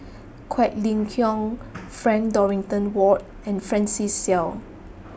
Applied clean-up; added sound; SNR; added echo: none; none; none; none.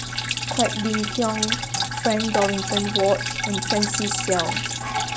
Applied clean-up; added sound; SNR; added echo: none; Drip; 1 dB; none.